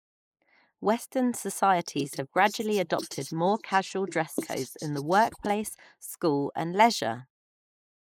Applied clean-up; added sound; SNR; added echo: neural mask model Resemble Enhance denoiser.